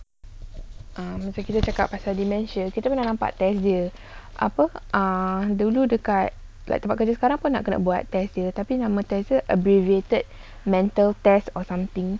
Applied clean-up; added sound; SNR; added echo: none; none; none; none.